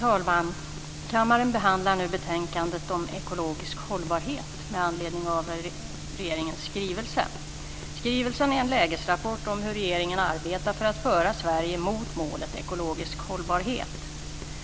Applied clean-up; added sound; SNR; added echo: none; none; none; none.